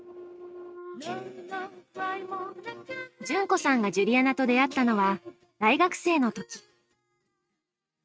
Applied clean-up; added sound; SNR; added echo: neural mask model RNNoise.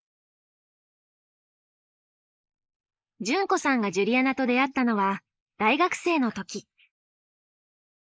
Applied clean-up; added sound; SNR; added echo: neural mask model Resemble Enhance denoiser.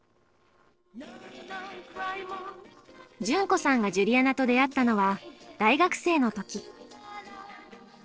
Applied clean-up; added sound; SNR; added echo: neural separator model SepFormer DNS4.